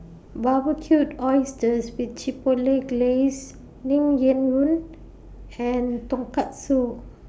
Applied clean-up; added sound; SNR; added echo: none; none; none; none.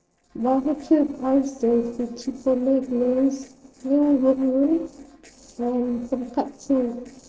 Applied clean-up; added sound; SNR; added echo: neural separator model SepFormer DNS4.